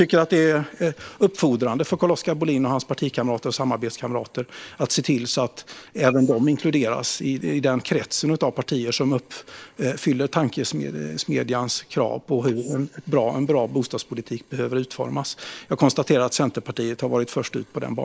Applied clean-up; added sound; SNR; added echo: neural mask model Resemble Enhance denoiser.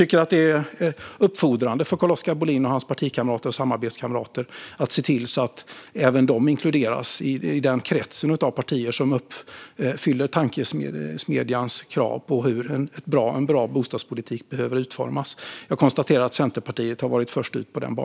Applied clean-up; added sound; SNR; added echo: none; none; none; none.